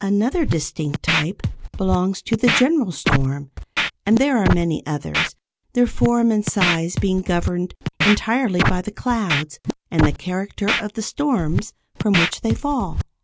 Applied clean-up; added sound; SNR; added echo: none; Scratching (performance technique); 3 dB; none.